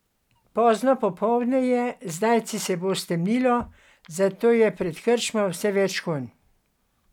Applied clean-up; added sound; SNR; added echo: none; none; none; none.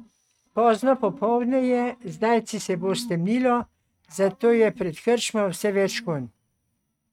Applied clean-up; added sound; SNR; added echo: neural mask model RNNoise.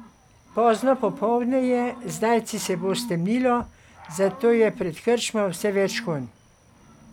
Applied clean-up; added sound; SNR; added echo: none; Cricket / Growling + Dog; 17 dB; none.